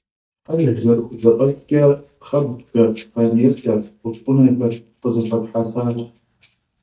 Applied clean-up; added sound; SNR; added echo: neural mask model DeepFilterNet 3.